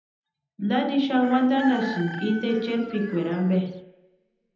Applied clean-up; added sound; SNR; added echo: none; Chicken, rooster; 14 dB; reverberation time 0.9 s.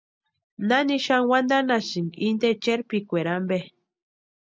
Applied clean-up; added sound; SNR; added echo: none; none; none; none.